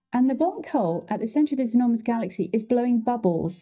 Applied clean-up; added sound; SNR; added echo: neural mask model DeepFilterNet 3.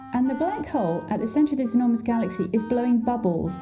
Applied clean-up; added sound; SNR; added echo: none; Wind instrument, woodwind instrument; 17 dB; reverberation time 0.5 s.